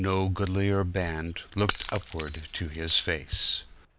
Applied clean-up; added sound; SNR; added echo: none; Shatter / Crushing; 10 dB; none.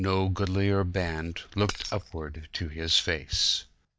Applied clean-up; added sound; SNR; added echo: neural mask model DeepFilterNet 3.